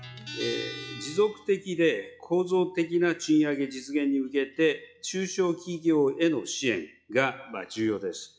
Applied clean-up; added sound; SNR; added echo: classical method log-MMSE.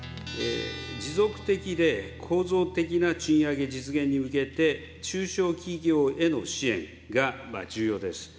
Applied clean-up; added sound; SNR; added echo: none; Guitar; 16 dB; none.